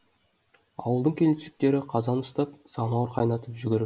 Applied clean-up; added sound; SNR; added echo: none; none; none; none.